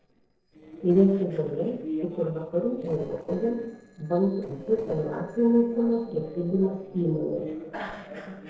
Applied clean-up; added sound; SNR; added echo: neural separator model SepFormer DNS4.